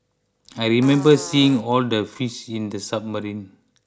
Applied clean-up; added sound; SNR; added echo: none; Fart; 18 dB; none.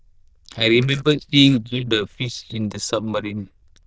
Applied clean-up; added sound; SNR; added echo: neural diffusion model UNIVERSE++.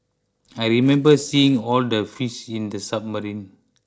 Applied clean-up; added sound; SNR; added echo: neural separator model SepFormer DNS4.